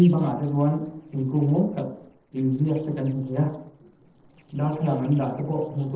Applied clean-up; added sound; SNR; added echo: neural separator model SepFormer DNS4.